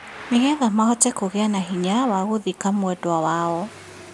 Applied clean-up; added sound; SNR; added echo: none; Traffic noise, roadway noise; 20 dB; none.